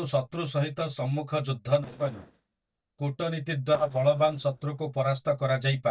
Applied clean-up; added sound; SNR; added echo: neural mask model DeepFilterNet 3.